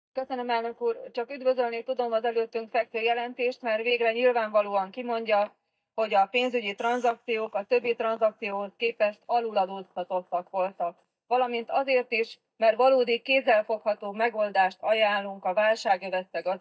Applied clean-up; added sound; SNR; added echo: neural mask model DeepFilterNet 3.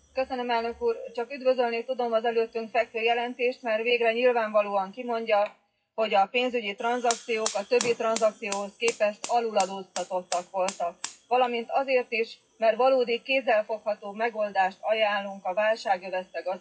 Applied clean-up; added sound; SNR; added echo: classical method WPE with log-MMSE.